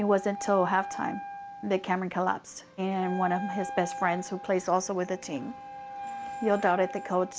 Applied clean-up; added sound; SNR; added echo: none; Wind instrument, woodwind instrument; 11 dB; none.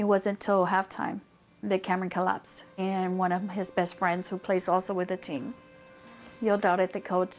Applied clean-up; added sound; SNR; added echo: none; none; none; none.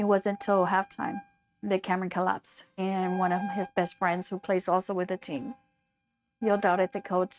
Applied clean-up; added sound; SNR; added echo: neural mask model RNNoise.